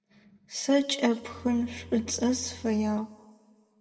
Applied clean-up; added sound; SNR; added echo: none; Bowed string instrument; 18 dB; reverberation time 1.5 s.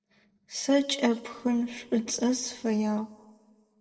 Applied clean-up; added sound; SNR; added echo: neural separator model SepFormer DNS4.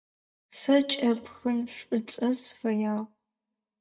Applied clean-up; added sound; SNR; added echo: neural mask model DeepFilterNet 3.